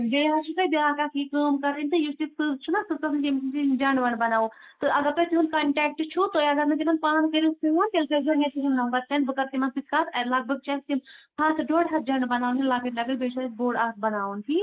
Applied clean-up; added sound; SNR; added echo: neural mask model Resemble Enhance denoiser.